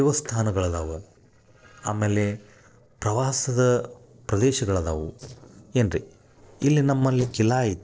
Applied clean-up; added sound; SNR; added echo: neural separator model SepFormer DNS4.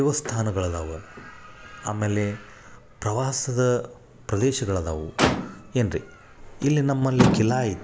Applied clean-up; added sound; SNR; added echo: none; Motor vehicle (road); 5 dB; none.